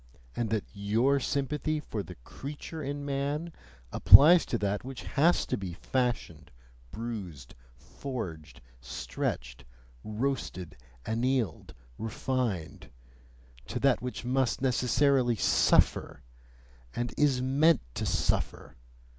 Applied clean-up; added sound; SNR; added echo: none; none; none; none.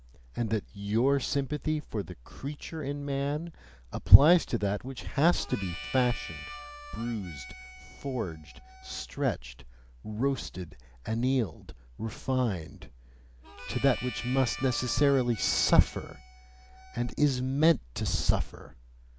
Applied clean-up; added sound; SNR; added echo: none; Harmonica; 16 dB; none.